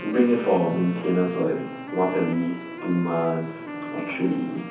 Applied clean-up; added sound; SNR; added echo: none; Wind instrument, woodwind instrument; 11 dB; reverberation time 0.6 s.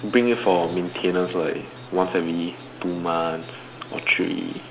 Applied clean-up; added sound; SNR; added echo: none; none; none; none.